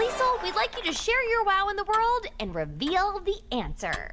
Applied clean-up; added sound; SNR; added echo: none; Tick-tock; 15 dB; none.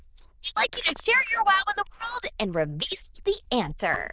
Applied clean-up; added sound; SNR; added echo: neural diffusion model UNIVERSE++.